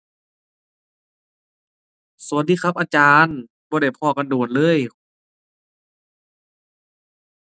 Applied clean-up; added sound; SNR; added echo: none; none; none; none.